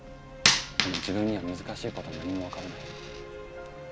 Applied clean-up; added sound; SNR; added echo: none; Coin (dropping); -2 dB; none.